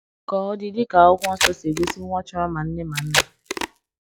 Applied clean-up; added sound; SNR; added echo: classical method log-MMSE.